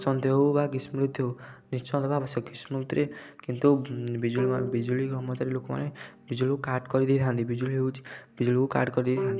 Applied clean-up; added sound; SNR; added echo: none; Bowed string instrument; 13 dB; none.